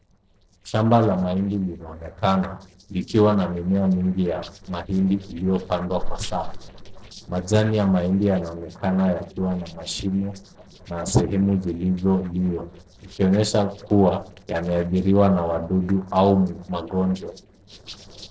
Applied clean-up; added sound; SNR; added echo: neural separator model SepFormer DNS4.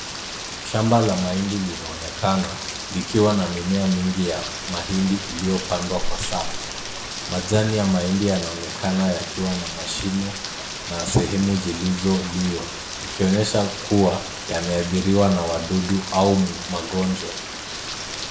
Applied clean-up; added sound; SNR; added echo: none; Rain; 8 dB; reverberation time 0.8 s.